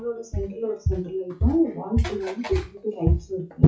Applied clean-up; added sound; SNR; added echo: classical method WPE with log-MMSE.